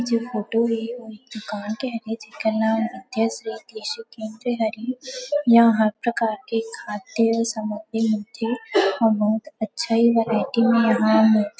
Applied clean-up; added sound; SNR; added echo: none; none; none; none.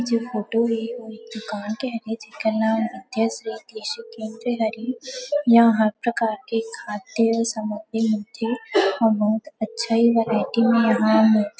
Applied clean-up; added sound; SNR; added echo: none; Telephone; 20 dB; none.